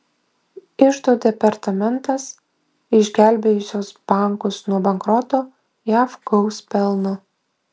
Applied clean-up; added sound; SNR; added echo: none; none; none; none.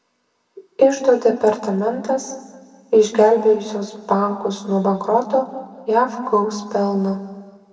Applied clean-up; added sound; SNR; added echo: none; none; none; reverberation time 1.5 s.